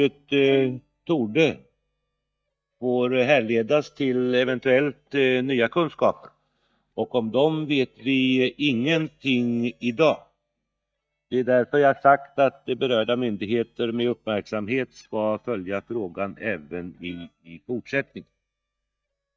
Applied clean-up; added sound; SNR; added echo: neural mask model DeepFilterNet 3.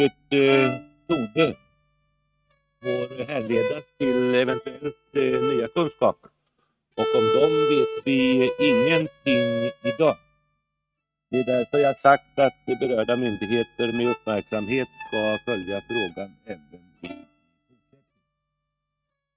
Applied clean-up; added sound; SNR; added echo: neural mask model RNNoise.